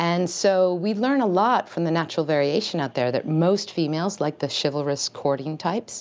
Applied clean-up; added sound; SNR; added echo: none; none; none; none.